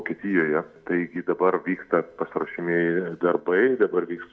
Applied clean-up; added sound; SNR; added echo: none; none; none; none.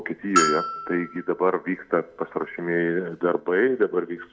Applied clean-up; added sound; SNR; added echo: none; Bell; 4 dB; none.